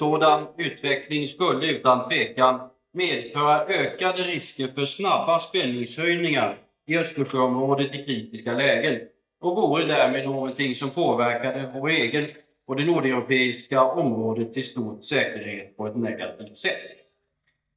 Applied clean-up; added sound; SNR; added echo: neural mask model DeepFilterNet 3.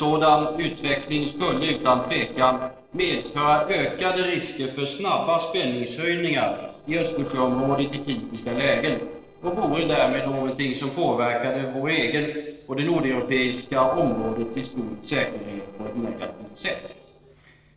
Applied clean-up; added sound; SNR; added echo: neural separator model SepFormer DNS4.